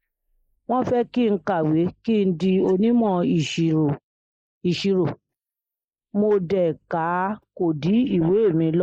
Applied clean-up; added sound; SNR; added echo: neural mask model Resemble Enhance denoiser.